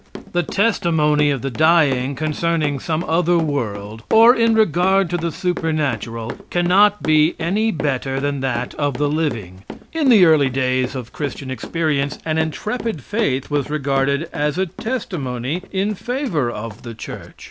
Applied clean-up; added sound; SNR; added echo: none; Run; 15 dB; none.